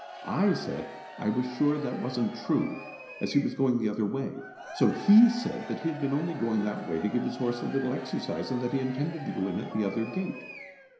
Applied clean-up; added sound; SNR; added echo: none; Crowd / Cheering; 15 dB; reverberation time 0.9 s.